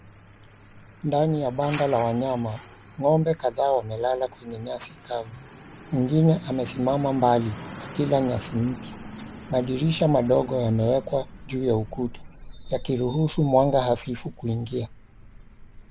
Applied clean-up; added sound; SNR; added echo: none; Truck; 16 dB; none.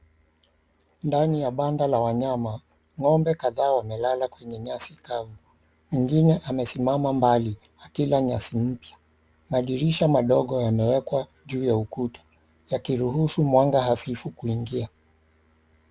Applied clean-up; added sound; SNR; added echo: none; none; none; none.